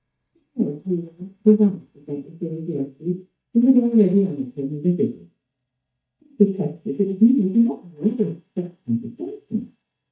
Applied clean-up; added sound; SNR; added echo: neural mask model DeepFilterNet 3.